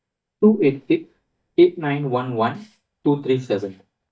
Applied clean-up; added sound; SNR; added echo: neural mask model DeepFilterNet 3.